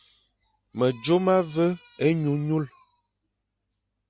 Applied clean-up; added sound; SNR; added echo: none; none; none; none.